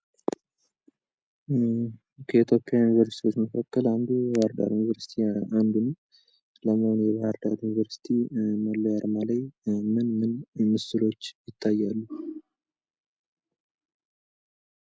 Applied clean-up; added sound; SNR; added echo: none; none; none; none.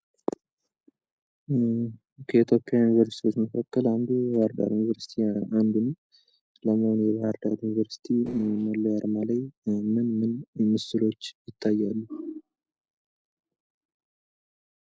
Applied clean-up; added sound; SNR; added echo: neural separator model SepFormer DNS4.